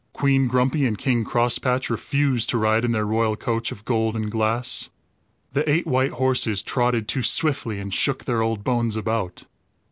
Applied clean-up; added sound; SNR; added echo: none; none; none; none.